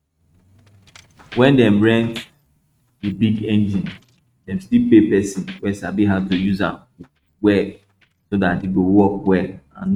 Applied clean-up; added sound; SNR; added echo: neural mask model RNNoise.